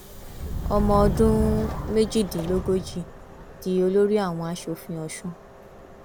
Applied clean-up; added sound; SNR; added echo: none; Subway, metro, underground; 6 dB; none.